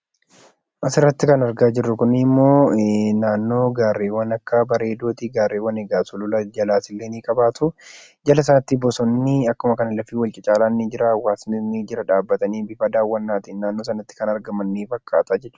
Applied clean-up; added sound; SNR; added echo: none; none; none; none.